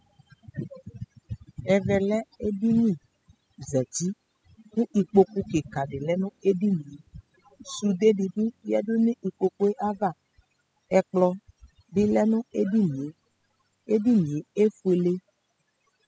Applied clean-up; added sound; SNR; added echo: classical method spectral subtraction.